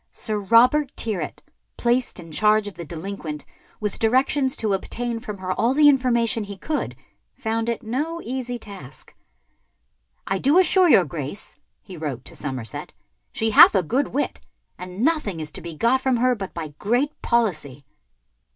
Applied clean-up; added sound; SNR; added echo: none; none; none; none.